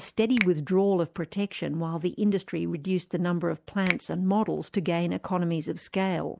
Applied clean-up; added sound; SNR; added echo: none; Finger snapping; 12 dB; none.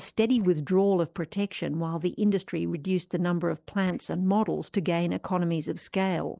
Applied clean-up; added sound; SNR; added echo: neural separator model SepFormer DNS4.